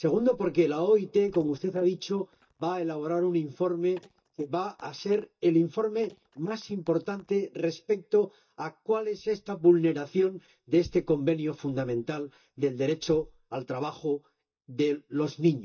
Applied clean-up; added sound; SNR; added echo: neural mask model DeepFilterNet 3.